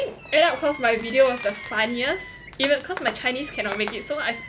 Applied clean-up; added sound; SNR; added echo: none; Fireworks; 13 dB; none.